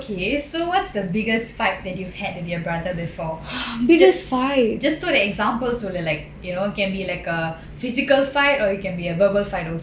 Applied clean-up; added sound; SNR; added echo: none; none; none; none.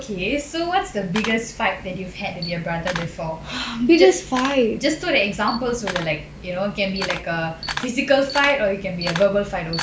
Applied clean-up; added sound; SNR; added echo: none; Camera; 13 dB; none.